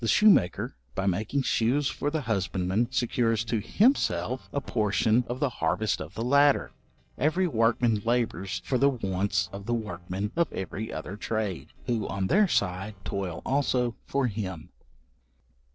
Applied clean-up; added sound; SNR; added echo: neural separator model SepFormer DNS4.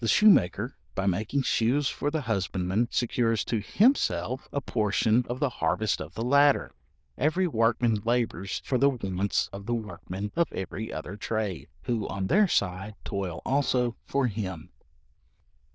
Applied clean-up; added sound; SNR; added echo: neural diffusion model UNIVERSE++.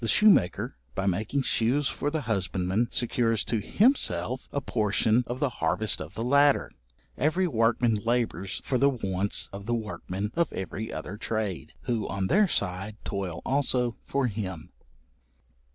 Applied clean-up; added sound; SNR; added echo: none; none; none; none.